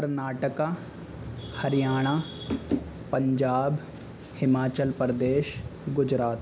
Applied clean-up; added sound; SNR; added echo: none; none; none; none.